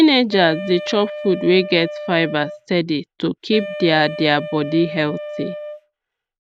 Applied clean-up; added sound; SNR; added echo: none; Wind instrument, woodwind instrument; 12 dB; none.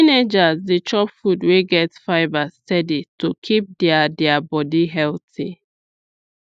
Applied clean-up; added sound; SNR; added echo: none; none; none; none.